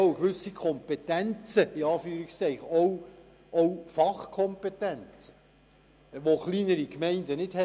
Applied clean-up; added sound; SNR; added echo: none; none; none; none.